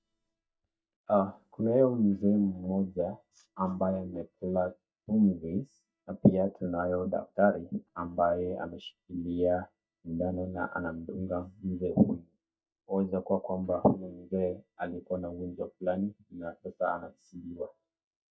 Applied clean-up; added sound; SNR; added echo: neural mask model DeepFilterNet 3.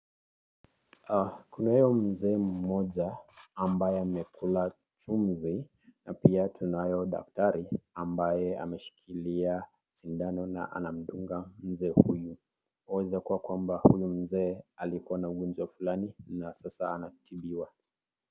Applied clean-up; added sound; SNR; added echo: none; none; none; none.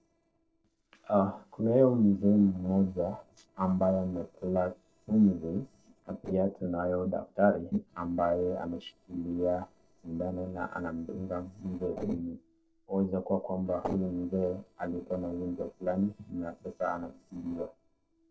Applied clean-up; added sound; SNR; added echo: neural separator model SepFormer DNS4.